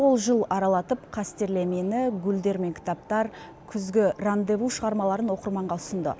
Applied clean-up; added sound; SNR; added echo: none; none; none; none.